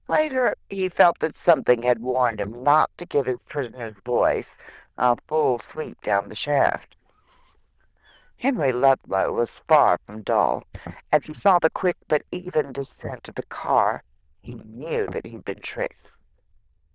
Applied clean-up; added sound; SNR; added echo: neural diffusion model UNIVERSE++.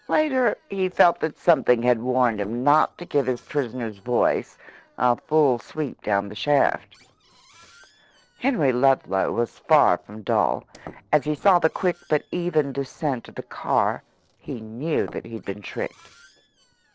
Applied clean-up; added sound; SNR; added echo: neural separator model SepFormer DNS4.